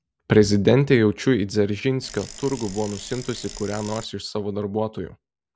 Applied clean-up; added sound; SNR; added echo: none; Bicycle; 16 dB; none.